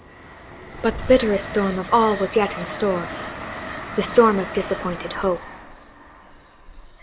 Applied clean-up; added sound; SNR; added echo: none; Train; 11 dB; none.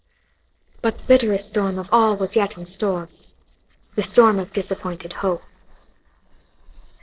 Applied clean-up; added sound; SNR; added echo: neural separator model SepFormer DNS4.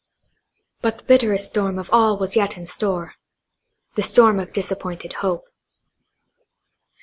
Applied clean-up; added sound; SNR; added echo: none; none; none; none.